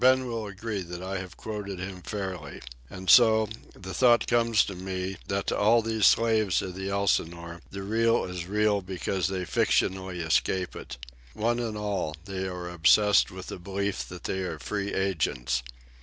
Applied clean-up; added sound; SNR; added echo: none; none; none; none.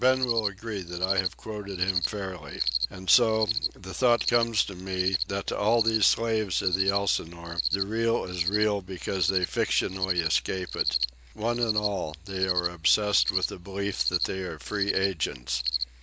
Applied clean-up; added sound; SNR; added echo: none; Cricket; 4 dB; none.